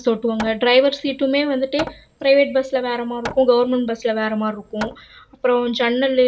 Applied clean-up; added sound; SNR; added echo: none; Hammer; 18 dB; reverberation time 0.2 s.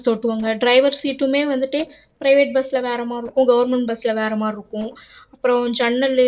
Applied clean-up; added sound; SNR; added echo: neural separator model SepFormer DNS4.